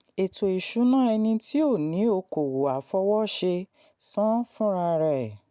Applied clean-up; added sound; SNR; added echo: none; none; none; none.